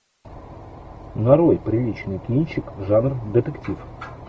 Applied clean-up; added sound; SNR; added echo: none; none; none; none.